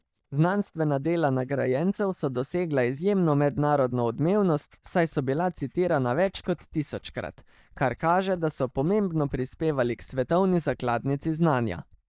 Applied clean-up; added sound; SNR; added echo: neural mask model DeepFilterNet 3.